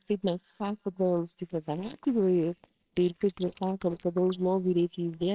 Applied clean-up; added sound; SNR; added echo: neural separator model SepFormer WHAMR!.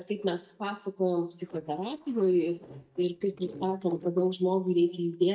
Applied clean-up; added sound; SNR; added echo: neural mask model DeepFilterNet 3.